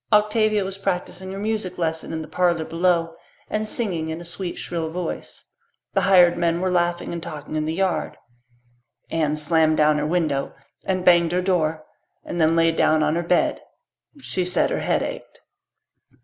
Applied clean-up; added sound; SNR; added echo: none; none; none; none.